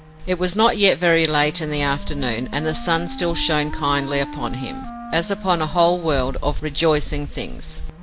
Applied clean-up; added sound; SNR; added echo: none; Wind instrument, woodwind instrument; 15 dB; none.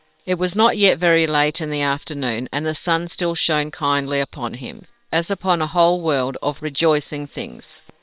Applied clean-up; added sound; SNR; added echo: neural separator model SepFormer WHAM!.